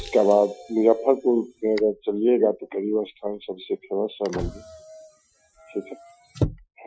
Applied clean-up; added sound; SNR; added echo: classical method Wiener filter.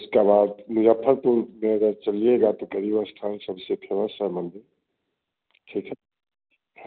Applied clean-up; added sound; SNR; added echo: none; none; none; none.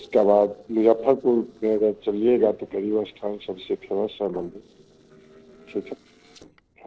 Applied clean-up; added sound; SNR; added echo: neural separator model SepFormer DNS4.